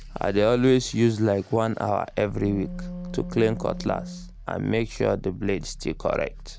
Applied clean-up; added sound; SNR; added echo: none; Growling + Wind instrument, woodwind instrument; 13 dB; none.